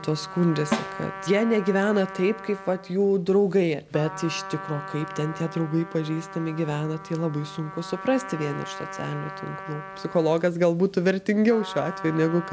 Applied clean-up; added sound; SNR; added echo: none; Trumpet + Snare drum; 12 dB; none.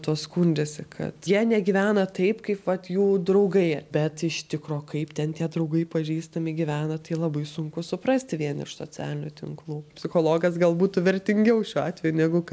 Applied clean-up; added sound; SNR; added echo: none; none; none; none.